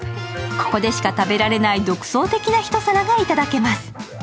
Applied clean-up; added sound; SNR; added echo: none; none; none; none.